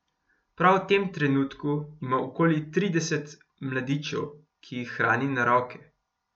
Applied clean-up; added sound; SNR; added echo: none; none; none; none.